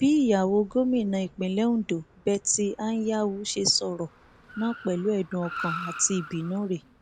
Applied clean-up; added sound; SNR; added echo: none; Car; 16 dB; none.